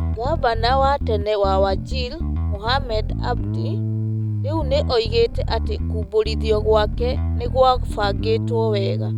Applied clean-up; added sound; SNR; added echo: none; Bass guitar; 1 dB; none.